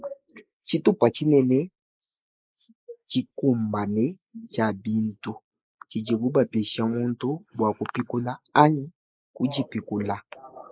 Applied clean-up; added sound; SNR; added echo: neural mask model Resemble Enhance denoiser.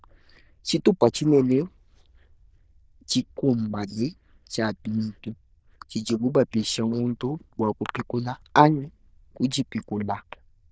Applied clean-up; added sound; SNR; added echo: neural diffusion model UNIVERSE++.